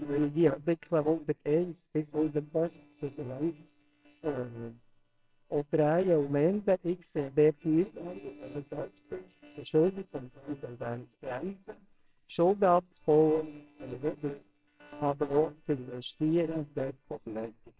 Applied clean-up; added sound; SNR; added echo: neural separator model SepFormer WHAMR!.